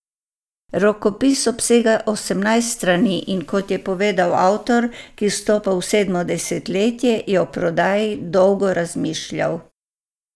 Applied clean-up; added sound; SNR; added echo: none; none; none; none.